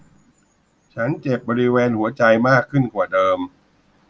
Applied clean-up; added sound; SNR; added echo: none; none; none; none.